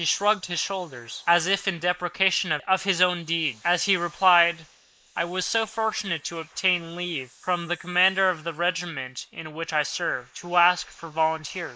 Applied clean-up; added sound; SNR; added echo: neural mask model Resemble Enhance denoiser.